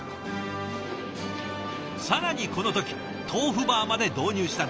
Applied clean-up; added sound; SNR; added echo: none; none; none; none.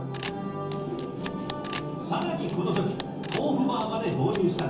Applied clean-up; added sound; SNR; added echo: none; Camera; 12 dB; reverberation time 0.7 s.